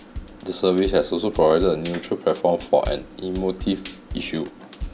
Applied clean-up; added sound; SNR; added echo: none; Drum kit; 13 dB; none.